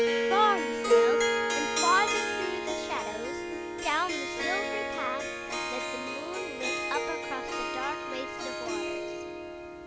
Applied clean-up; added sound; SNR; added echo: none; Harp; -4 dB; none.